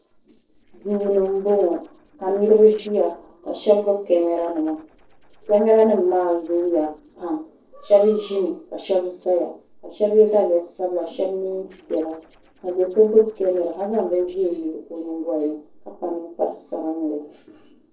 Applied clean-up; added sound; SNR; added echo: neural separator model SepFormer DNS4.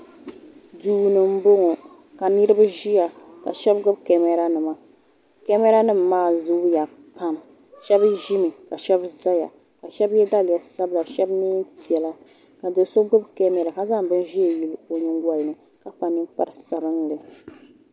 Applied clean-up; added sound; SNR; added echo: none; none; none; none.